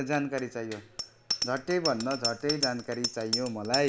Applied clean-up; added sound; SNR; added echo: none; Bicycle bell; 5 dB; none.